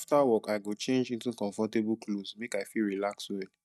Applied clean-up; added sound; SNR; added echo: neural mask model DeepFilterNet 3.